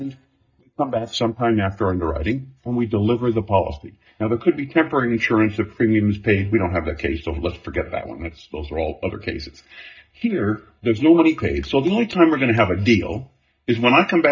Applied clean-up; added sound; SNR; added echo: neural mask model DeepFilterNet 3.